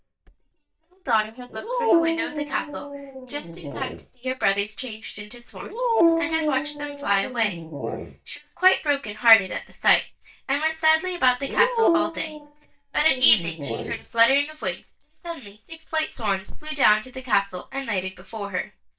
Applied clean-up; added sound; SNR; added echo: neural mask model DeepFilterNet 3.